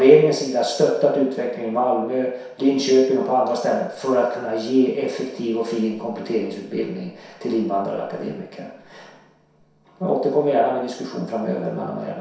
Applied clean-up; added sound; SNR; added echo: none; none; none; reverberation time 0.7 s.